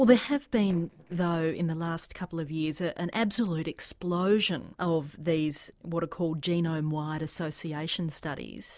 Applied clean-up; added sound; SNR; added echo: neural separator model SepFormer DNS4.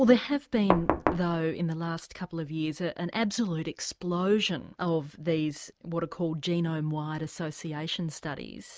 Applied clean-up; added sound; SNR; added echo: neural mask model RNNoise.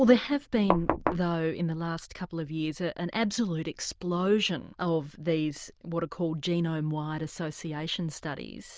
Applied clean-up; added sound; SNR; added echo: neural diffusion model UNIVERSE++.